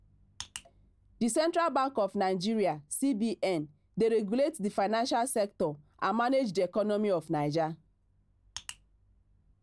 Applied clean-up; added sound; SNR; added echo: none; none; none; none.